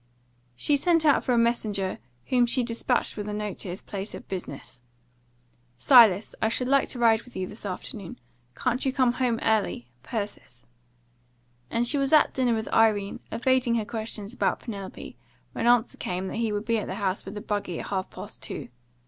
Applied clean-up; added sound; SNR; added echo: none; none; none; none.